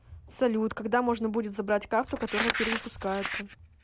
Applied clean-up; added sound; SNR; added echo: none; Crumpling, crinkling; 5 dB; none.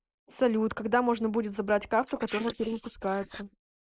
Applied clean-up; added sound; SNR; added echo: neural mask model Resemble Enhance denoiser.